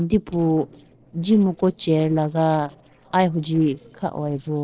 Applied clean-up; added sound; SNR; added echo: neural separator model SepFormer DNS4.